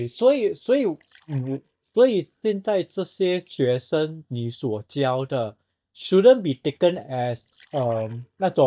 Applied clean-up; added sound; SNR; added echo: neural mask model DeepFilterNet 3.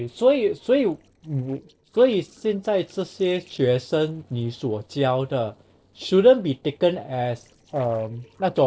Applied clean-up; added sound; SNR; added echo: neural separator model SepFormer DNS4.